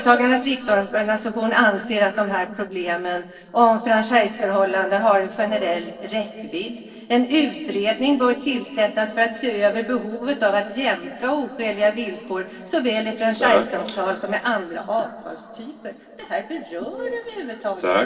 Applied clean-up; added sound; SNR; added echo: neural separator model SepFormer DNS4.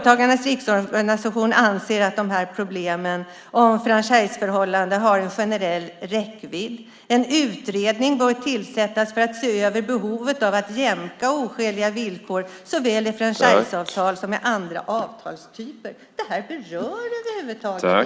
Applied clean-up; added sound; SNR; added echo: none; none; none; none.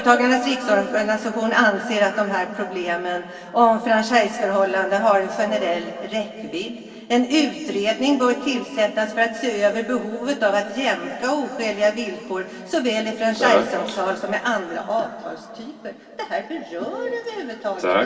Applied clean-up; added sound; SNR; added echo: none; Wind instrument, woodwind instrument; 13 dB; reverberation time 3.0 s.